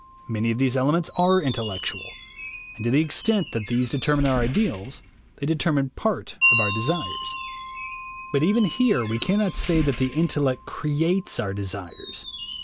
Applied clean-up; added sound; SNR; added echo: none; Wind chime + Squeak; 8 dB; none.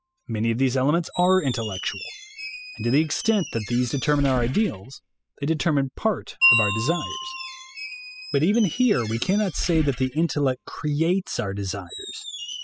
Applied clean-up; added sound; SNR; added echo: classical method spectral subtraction.